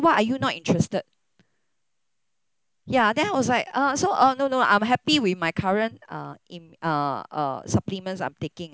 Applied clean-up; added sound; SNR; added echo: none; none; none; none.